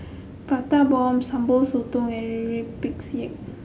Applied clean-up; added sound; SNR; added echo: none; none; none; none.